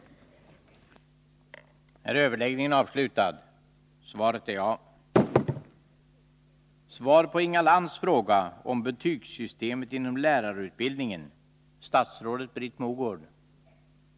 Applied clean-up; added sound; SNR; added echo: none; none; none; none.